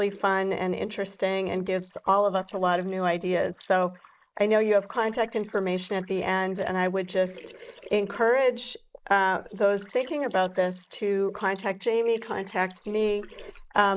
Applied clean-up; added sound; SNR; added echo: neural mask model Resemble Enhance denoiser.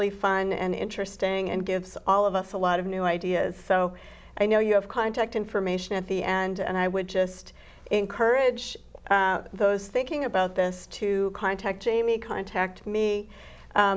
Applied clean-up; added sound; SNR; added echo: none; none; none; none.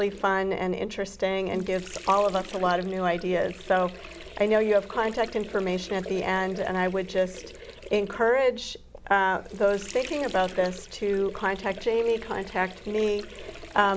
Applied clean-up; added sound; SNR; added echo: none; Sink (filling or washing) / Water; 16 dB; none.